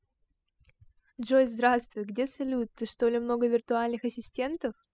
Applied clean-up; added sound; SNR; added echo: classical method spectral subtraction.